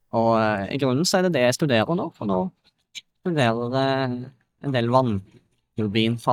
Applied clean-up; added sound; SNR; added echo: neural mask model DeepFilterNet 3.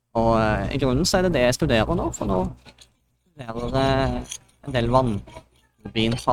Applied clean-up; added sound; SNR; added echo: neural mask model RNNoise.